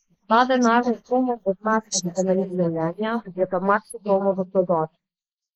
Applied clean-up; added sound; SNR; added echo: neural mask model Resemble Enhance denoiser.